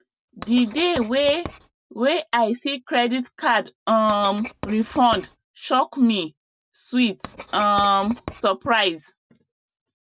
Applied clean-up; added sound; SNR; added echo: none; Writing; 18 dB; none.